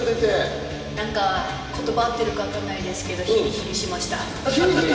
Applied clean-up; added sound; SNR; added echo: none; none; none; reverberation time 2.6 s.